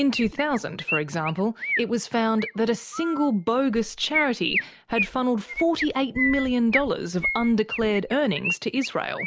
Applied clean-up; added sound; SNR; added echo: none; Chirp, tweet; 7 dB; none.